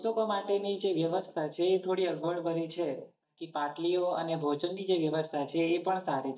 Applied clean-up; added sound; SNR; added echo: neural mask model DeepFilterNet 3.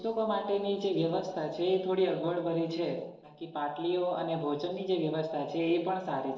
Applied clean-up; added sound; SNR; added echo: neural separator model SepFormer DNS4.